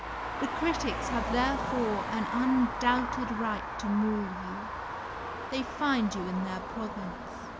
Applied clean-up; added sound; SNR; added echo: none; Traffic noise, roadway noise; 4 dB; none.